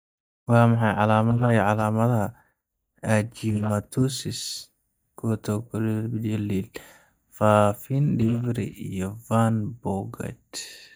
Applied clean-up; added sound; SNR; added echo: neural mask model DeepFilterNet 3.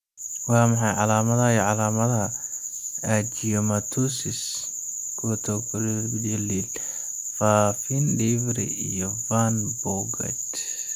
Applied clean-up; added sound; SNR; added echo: none; none; none; none.